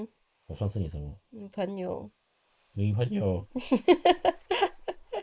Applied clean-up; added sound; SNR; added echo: neural mask model Resemble Enhance denoiser.